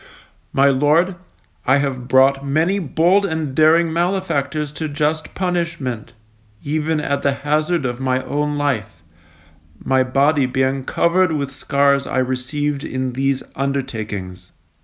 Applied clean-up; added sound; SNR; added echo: none; none; none; none.